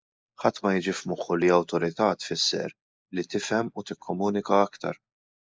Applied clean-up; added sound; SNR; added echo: neural mask model Resemble Enhance denoiser.